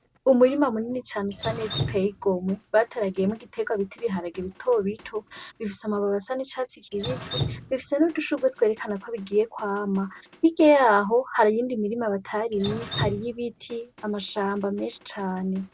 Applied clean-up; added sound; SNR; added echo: none; Drip; 13 dB; none.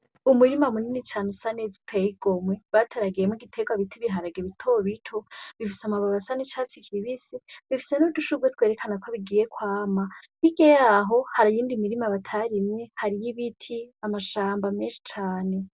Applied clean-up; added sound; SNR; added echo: none; none; none; none.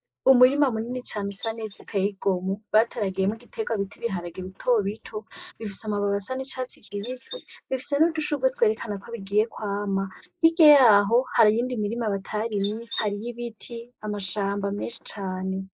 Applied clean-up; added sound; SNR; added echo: neural mask model Resemble Enhance denoiser.